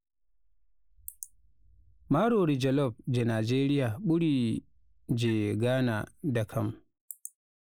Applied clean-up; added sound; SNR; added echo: neural mask model Resemble Enhance denoiser.